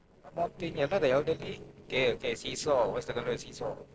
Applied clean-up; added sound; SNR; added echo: neural separator model SepFormer DNS4.